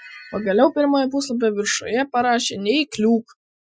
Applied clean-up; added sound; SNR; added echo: classical method Wiener filter.